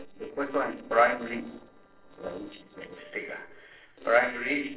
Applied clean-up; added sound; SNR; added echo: neural separator model SepFormer DNS4.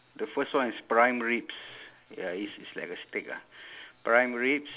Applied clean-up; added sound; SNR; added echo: none; none; none; none.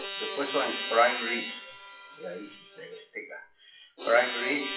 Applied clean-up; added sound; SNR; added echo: classical method WPE with log-MMSE.